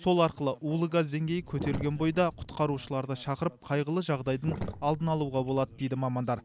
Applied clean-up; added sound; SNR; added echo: none; Sink (filling or washing); 11 dB; none.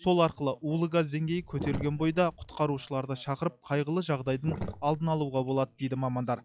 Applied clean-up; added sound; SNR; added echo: classical method log-MMSE.